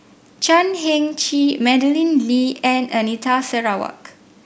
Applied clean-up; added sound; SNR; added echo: none; none; none; none.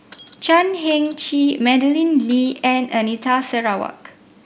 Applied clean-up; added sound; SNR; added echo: none; Shatter; 15 dB; none.